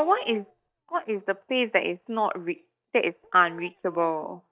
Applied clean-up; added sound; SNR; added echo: neural mask model DeepFilterNet 3.